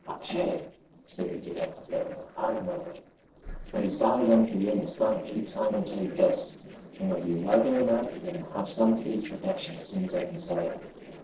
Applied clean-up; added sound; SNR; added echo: neural separator model SepFormer DNS4.